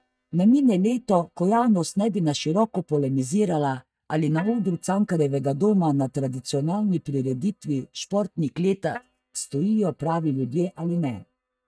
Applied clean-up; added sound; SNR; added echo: neural mask model DeepFilterNet 3.